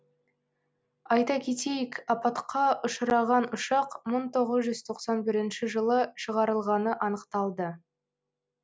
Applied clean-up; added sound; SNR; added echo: none; none; none; none.